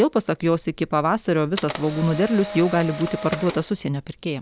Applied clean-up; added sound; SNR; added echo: none; Camera; 13 dB; none.